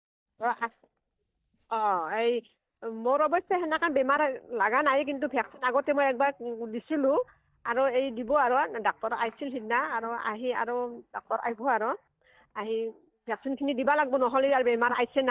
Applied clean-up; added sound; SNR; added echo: neural mask model DeepFilterNet 3.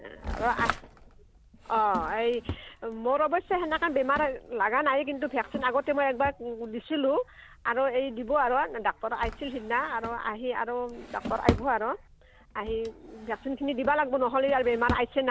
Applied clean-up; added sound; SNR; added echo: none; Drawer open or close; 11 dB; none.